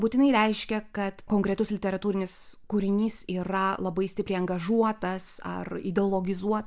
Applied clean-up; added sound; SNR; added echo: none; none; none; none.